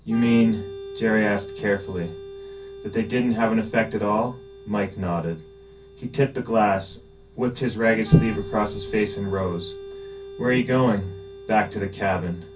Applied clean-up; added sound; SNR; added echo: none; Organ; 15 dB; reverberation time 0.3 s.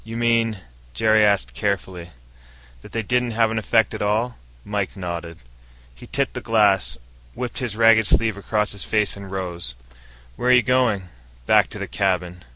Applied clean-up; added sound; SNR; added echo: none; none; none; none.